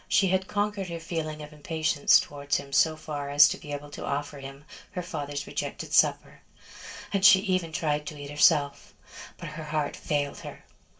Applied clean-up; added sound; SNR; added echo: none; none; none; reverberation time 0.2 s.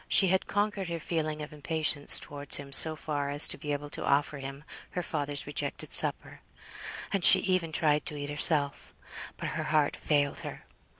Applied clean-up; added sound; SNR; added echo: none; none; none; none.